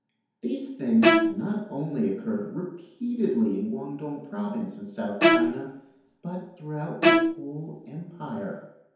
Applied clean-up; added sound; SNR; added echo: none; Bowed string instrument; -5 dB; reverberation time 0.9 s.